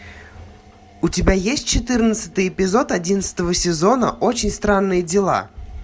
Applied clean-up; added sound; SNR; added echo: none; none; none; none.